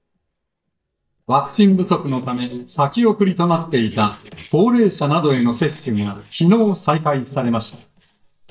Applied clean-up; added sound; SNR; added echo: neural mask model DeepFilterNet 3.